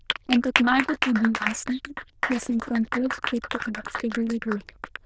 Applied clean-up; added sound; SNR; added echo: neural diffusion model UNIVERSE++.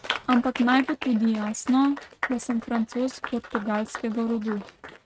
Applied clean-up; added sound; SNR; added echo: neural mask model RNNoise.